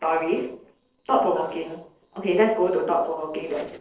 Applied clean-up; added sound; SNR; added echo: neural separator model SepFormer DNS4.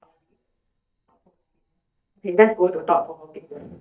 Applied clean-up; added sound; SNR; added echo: neural mask model DeepFilterNet 3.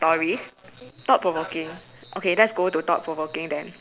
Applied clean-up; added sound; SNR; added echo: none; none; none; none.